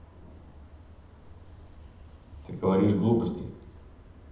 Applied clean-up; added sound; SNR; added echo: none; Vehicle horn, car horn, honking; 18 dB; reverberation time 0.8 s.